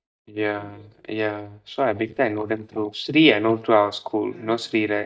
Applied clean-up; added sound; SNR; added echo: neural mask model DeepFilterNet 3.